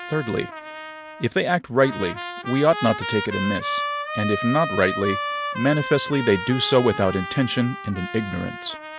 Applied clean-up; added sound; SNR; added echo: none; Trumpet; 8 dB; none.